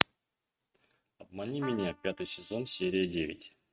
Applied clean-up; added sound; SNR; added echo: neural mask model RNNoise.